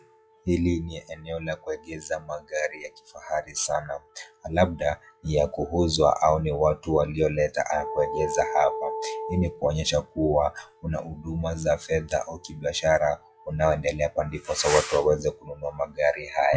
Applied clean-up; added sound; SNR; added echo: classical method log-MMSE.